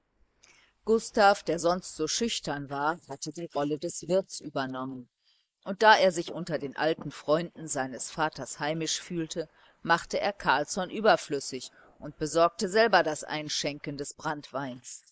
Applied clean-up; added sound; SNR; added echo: neural mask model Resemble Enhance denoiser.